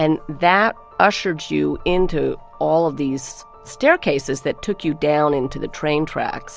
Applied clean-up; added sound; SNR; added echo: none; none; none; none.